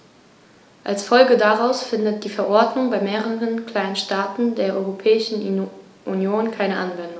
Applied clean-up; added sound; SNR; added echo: none; none; none; none.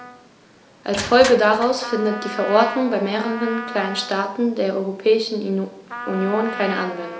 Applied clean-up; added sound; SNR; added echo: none; Crushing + Trumpet; 12 dB; none.